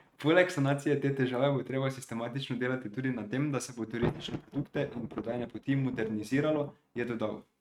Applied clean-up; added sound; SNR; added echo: neural mask model RNNoise.